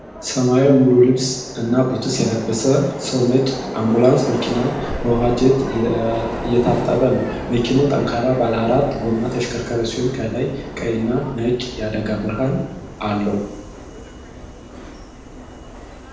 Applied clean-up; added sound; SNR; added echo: none; Subway, metro, underground; 10 dB; reverberation time 0.9 s.